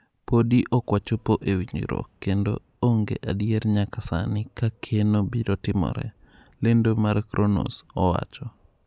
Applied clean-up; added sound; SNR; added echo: none; none; none; none.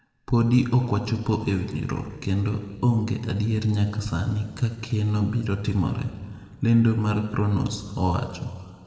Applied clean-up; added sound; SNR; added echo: none; none; none; reverberation time 1.8 s.